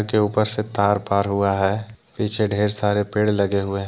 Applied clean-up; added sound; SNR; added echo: none; none; none; none.